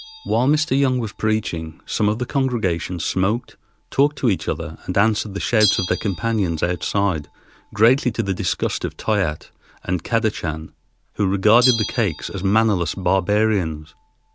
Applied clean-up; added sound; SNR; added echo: none; Bell; 14 dB; none.